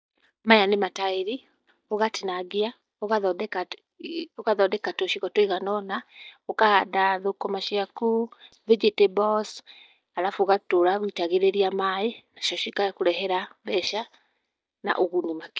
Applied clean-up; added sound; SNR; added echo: neural mask model DeepFilterNet 3.